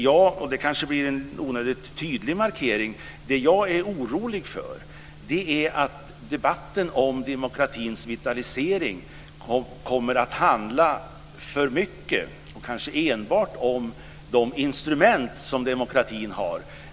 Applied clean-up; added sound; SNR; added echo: none; none; none; none.